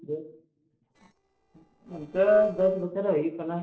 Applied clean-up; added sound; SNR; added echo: neural separator model SepFormer DNS4.